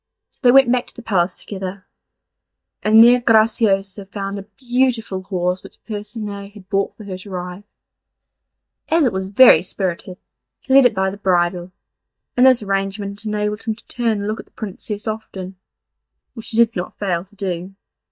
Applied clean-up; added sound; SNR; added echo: neural mask model DeepFilterNet 3.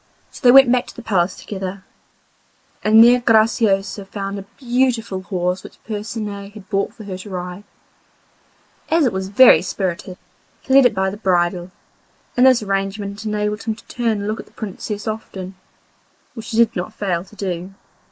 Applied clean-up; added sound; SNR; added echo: neural mask model Resemble Enhance denoiser.